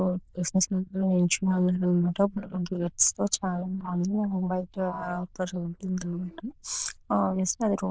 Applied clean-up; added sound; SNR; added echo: neural diffusion model UNIVERSE++.